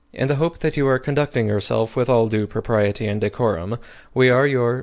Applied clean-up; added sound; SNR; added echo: none; none; none; none.